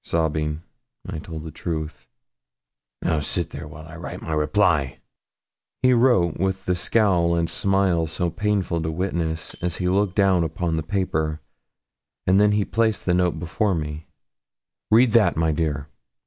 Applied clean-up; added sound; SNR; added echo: none; Tambourine; 13 dB; none.